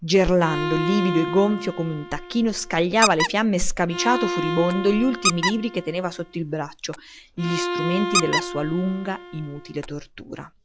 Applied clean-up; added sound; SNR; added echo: none; Bowed string instrument + Squeak; 5 dB; none.